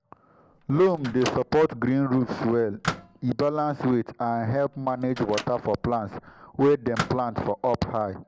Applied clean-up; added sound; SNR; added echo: none; Microwave oven; 13 dB; none.